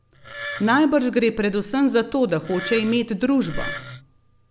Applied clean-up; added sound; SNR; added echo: none; Wood; 13 dB; none.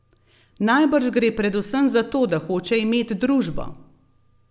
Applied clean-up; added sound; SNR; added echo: none; none; none; none.